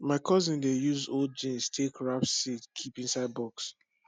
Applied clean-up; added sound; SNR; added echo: none; none; none; none.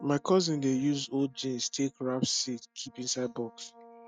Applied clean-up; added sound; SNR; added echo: neural mask model RNNoise.